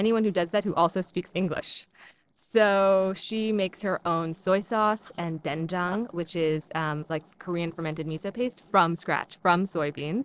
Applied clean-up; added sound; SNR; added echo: neural separator model SepFormer DNS4.